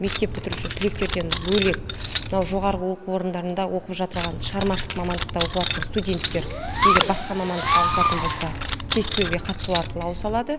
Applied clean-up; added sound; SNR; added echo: none; Keys jangling + Fireworks; 0 dB; none.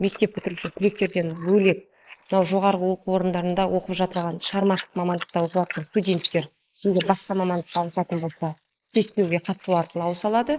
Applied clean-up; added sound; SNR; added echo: neural mask model Resemble Enhance denoiser.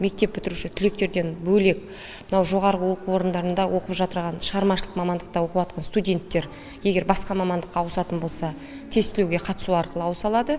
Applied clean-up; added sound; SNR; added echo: none; none; none; none.